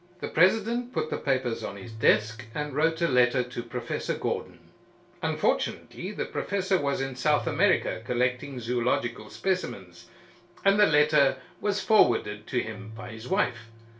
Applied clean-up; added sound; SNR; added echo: none; Keyboard (musical); 20 dB; reverberation time 0.3 s.